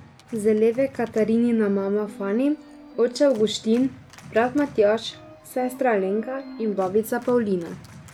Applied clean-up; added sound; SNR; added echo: none; Organ; 20 dB; none.